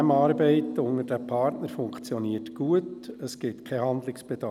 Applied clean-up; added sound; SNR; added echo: none; Bass guitar; 12 dB; none.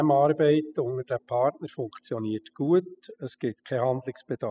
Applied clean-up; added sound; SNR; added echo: classical method spectral subtraction.